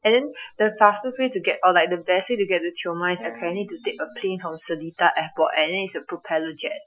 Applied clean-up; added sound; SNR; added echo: classical method Wiener filter.